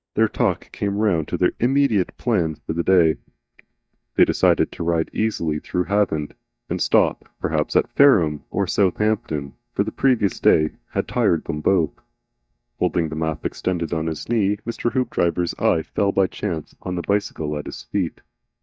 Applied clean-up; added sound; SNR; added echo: neural mask model DeepFilterNet 3.